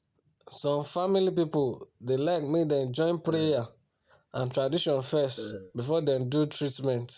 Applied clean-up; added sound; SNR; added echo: none; Burping, eructation; 13 dB; none.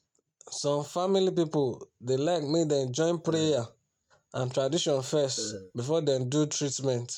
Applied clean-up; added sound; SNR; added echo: neural mask model RNNoise.